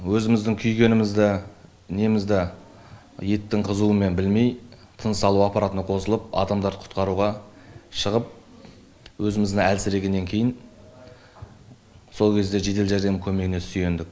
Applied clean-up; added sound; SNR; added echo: none; none; none; none.